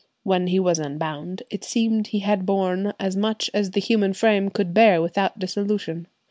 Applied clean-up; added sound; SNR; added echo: none; none; none; none.